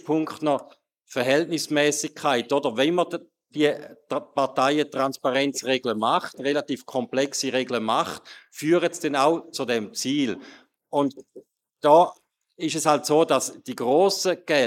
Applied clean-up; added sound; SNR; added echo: neural mask model Resemble Enhance denoiser.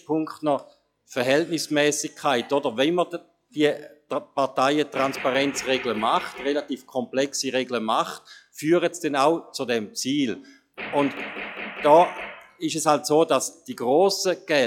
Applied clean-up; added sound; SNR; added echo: classical method log-MMSE.